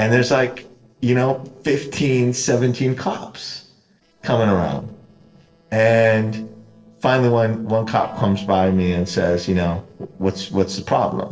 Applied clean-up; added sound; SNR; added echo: neural separator model SepFormer DNS4.